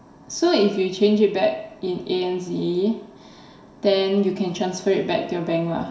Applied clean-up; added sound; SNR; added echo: none; none; none; reverberation time 0.7 s.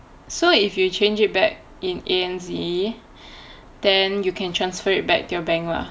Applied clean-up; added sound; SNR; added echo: none; none; none; none.